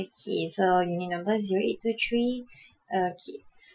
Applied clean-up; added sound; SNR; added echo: classical method Wiener filter.